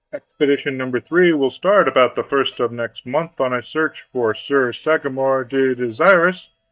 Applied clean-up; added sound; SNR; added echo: neural mask model DeepFilterNet 3.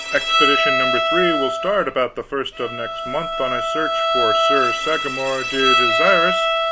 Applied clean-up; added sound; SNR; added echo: none; Bowed string instrument; -3 dB; none.